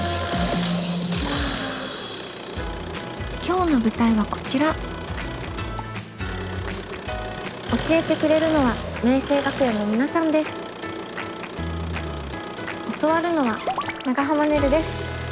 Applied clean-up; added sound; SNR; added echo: none; Engine; 10 dB; none.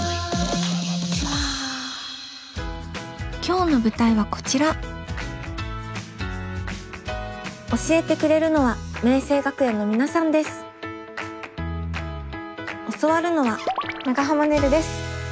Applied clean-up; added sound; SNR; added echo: none; none; none; none.